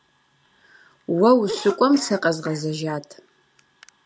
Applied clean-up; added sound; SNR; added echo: none; Cough; 16 dB; none.